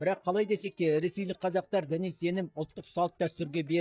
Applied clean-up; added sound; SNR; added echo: neural mask model DeepFilterNet 3.